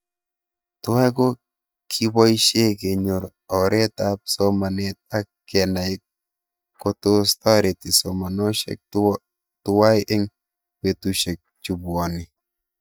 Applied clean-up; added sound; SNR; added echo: neural mask model DeepFilterNet 3.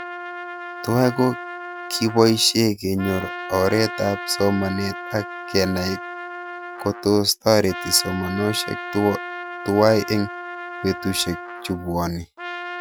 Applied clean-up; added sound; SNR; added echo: none; Trumpet; 11 dB; none.